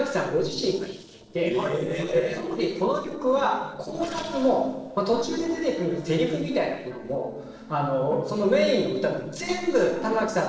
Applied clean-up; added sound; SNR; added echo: neural separator model SepFormer DNS4.